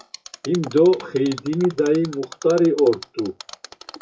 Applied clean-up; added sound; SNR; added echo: classical method WPE with log-MMSE.